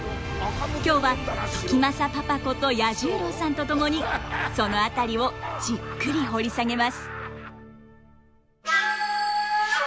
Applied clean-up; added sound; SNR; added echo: none; none; none; none.